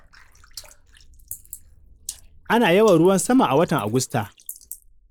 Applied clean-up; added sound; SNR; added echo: neural mask model Resemble Enhance denoiser.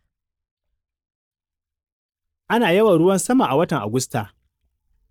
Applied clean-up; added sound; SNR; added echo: neural mask model DeepFilterNet 3.